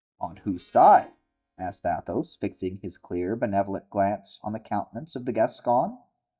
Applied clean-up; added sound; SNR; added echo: neural mask model DeepFilterNet 3.